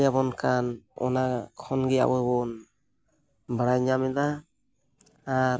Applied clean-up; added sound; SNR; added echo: none; none; none; none.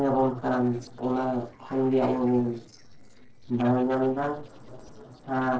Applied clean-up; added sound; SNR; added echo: neural separator model SepFormer DNS4.